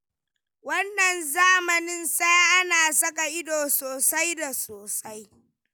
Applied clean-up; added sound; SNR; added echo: none; none; none; none.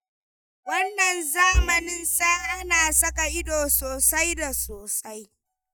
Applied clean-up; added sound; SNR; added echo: neural mask model DeepFilterNet 3.